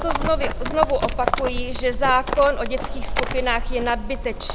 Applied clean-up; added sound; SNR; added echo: none; Livestock, farm animals, working animals; 1 dB; none.